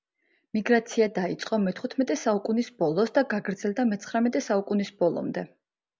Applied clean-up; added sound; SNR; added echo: none; none; none; none.